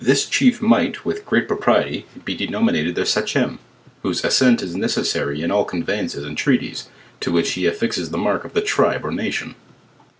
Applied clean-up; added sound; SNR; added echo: none; none; none; none.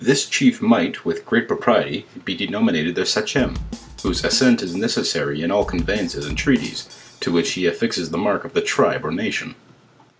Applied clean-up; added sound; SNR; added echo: none; Bass drum / Snare drum; 13 dB; none.